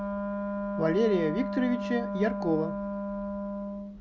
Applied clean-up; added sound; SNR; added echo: none; Wind instrument, woodwind instrument; 2 dB; none.